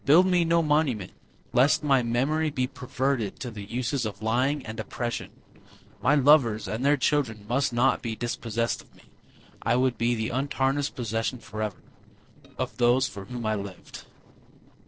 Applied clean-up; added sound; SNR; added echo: neural separator model SepFormer DNS4.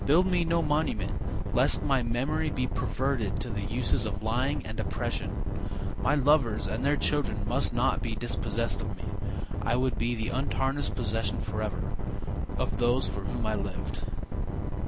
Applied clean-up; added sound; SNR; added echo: none; none; none; none.